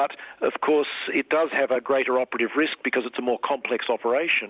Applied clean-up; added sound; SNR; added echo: none; none; none; none.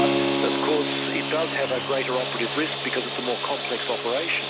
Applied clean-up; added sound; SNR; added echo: none; Keyboard (musical) + Sawing; -2 dB; none.